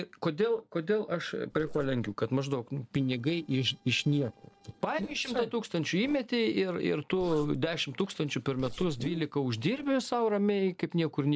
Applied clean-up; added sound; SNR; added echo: neural separator model SepFormer DNS4.